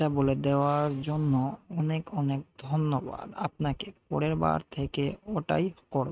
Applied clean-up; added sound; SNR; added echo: neural mask model RNNoise.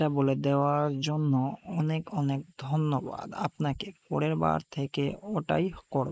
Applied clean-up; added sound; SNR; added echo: neural mask model Resemble Enhance denoiser.